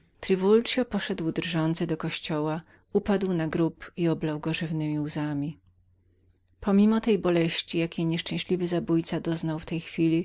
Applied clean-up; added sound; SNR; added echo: none; none; none; none.